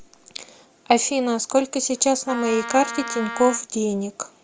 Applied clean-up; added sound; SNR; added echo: none; Wind instrument, woodwind instrument; 10 dB; none.